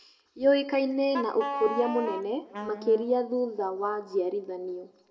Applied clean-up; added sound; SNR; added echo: none; Wind instrument, woodwind instrument; 7 dB; reverberation time 1.0 s.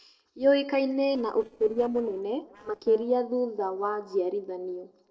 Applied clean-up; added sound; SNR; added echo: neural separator model SepFormer DNS4.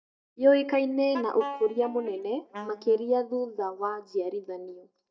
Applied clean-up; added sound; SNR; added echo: neural mask model DeepFilterNet 3.